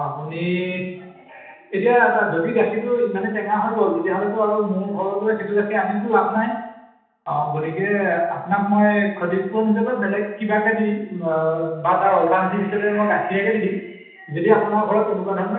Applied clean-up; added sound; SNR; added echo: none; none; none; reverberation time 0.9 s.